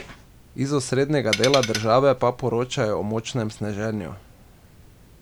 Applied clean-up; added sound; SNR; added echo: none; Tools; 4 dB; none.